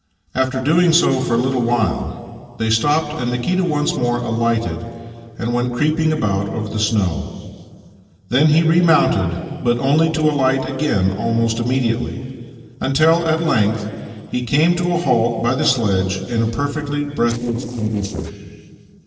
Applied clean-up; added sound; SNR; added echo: neural separator model SepFormer DNS4.